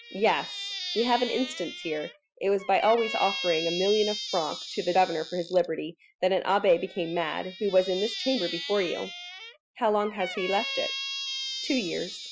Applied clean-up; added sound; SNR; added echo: classical method Wiener filter.